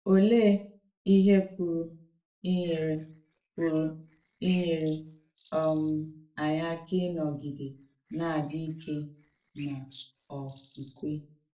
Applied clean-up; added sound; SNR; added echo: neural separator model SepFormer DNS4.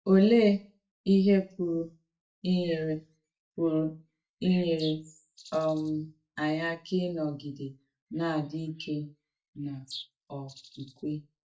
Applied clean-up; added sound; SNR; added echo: neural mask model DeepFilterNet 3.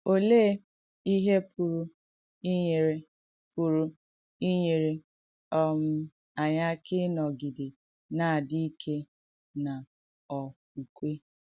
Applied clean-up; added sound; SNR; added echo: none; none; none; none.